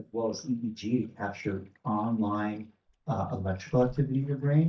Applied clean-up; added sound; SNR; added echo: neural mask model DeepFilterNet 3.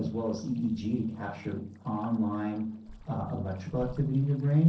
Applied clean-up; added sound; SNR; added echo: neural separator model SepFormer DNS4.